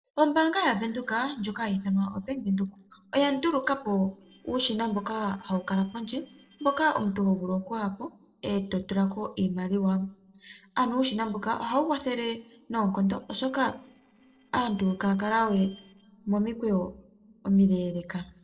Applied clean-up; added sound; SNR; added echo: neural separator model SepFormer DNS4.